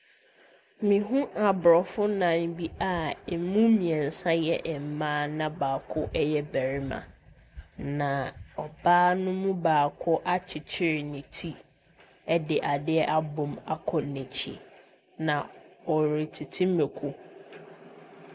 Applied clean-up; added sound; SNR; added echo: none; none; none; none.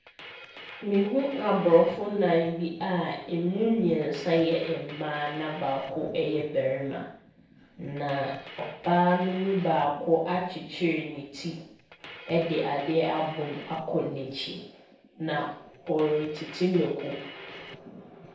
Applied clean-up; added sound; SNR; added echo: neural separator model SepFormer DNS4.